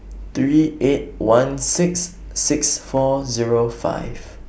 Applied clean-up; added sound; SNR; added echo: none; none; none; none.